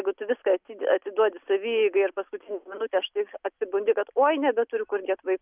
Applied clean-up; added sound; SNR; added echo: none; none; none; none.